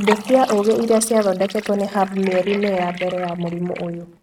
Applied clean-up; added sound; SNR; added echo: neural mask model RNNoise.